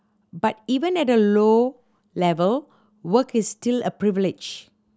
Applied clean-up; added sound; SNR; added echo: none; none; none; none.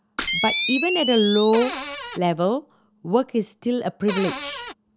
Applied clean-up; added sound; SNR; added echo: none; Cupboard open or close + Camera; 4 dB; none.